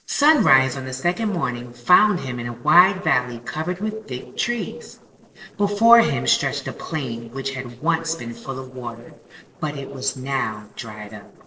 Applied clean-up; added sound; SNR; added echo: neural separator model SepFormer DNS4.